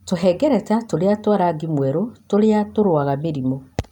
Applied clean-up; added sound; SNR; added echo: none; none; none; none.